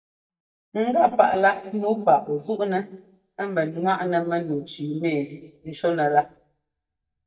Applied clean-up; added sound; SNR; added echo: neural mask model DeepFilterNet 3.